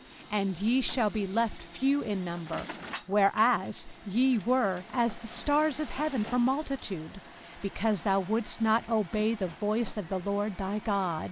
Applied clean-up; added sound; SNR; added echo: none; Truck; 17 dB; none.